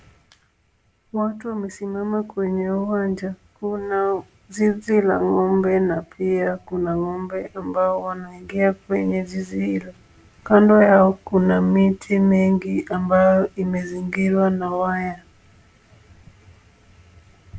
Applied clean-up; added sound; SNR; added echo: none; none; none; none.